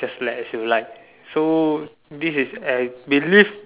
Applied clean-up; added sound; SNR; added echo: none; none; none; none.